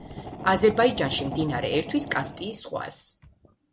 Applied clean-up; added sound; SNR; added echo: none; Fire; 11 dB; none.